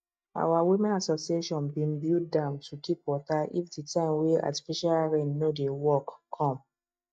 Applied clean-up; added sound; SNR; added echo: neural mask model DeepFilterNet 3.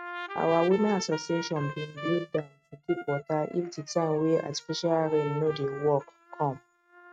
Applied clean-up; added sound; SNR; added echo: neural mask model RNNoise.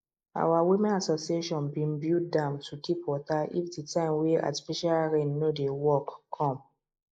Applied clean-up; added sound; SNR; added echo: neural mask model Resemble Enhance denoiser.